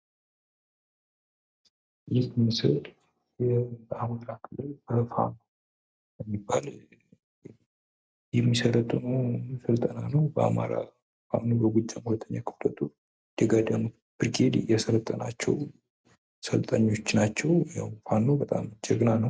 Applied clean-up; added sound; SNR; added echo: none; none; none; none.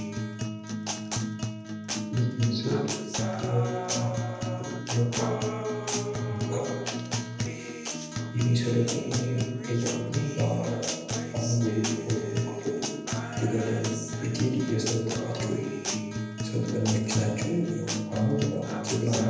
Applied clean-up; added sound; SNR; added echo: none; Acoustic guitar; 2 dB; reverberation time 1.0 s.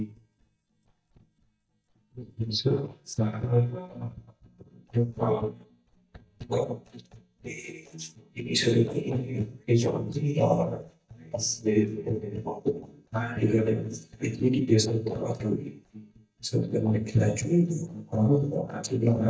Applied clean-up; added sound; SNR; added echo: neural mask model DeepFilterNet 3.